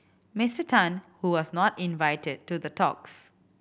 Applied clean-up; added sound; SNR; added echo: none; none; none; none.